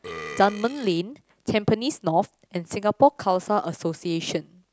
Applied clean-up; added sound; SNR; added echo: none; Burping, eructation; 15 dB; none.